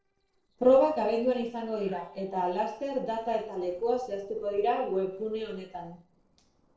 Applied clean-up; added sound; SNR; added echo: neural separator model SepFormer DNS4.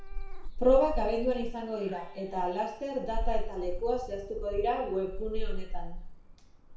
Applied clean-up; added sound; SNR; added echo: none; Meow / Purr; 2 dB; reverberation time 0.6 s.